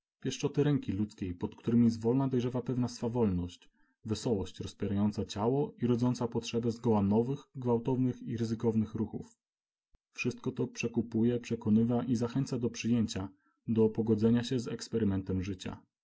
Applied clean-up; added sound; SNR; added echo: none; none; none; none.